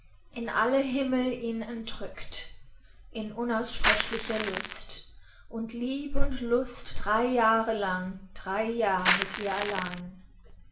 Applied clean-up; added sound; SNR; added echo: none; Crackle; 0 dB; reverberation time 0.5 s.